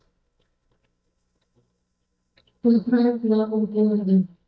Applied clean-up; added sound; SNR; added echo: neural mask model DeepFilterNet 3.